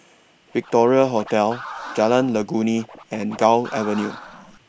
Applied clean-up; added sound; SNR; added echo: none; Scratching (performance technique); 17 dB; none.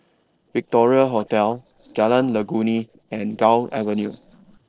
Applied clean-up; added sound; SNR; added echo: neural separator model SepFormer DNS4.